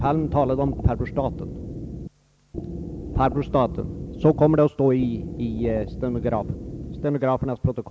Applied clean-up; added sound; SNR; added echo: none; Wind instrument, woodwind instrument; 9 dB; none.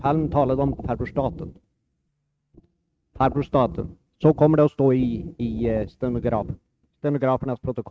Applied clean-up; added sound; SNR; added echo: neural mask model RNNoise.